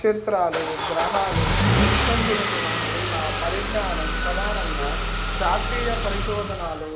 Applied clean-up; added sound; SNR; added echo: none; Engine starting / Car; -4 dB; none.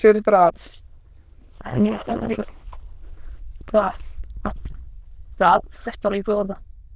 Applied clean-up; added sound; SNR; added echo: neural diffusion model UNIVERSE++.